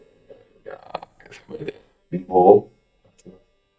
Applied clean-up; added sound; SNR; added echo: neural mask model DeepFilterNet 3.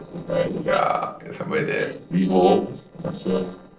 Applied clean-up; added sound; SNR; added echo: neural separator model SepFormer DNS4.